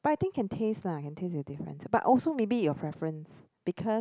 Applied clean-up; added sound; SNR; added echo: none; none; none; none.